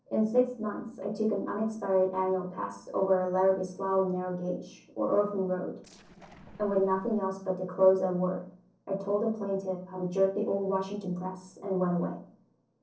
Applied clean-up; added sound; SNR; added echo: neural separator model SepFormer DNS4.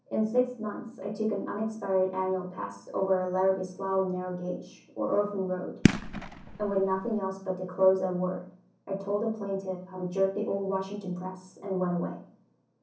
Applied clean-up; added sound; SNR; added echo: none; Fireworks; -1 dB; reverberation time 0.6 s.